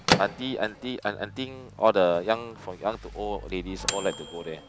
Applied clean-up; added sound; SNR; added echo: none; Microwave oven / Bell; 5 dB; none.